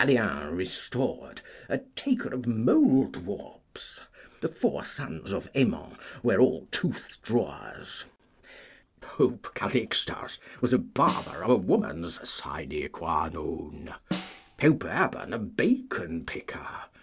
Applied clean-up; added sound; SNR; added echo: none; Snare drum; 11 dB; none.